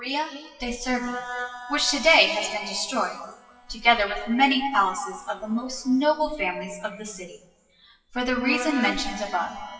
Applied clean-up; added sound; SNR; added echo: classical method WPE with log-MMSE.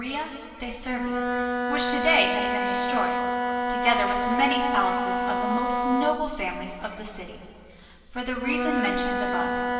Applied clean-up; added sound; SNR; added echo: none; Wind instrument, woodwind instrument; -1 dB; reverberation time 2.4 s.